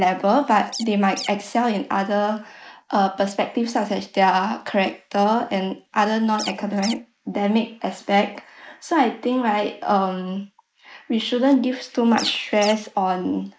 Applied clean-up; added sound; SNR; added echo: neural mask model Resemble Enhance denoiser.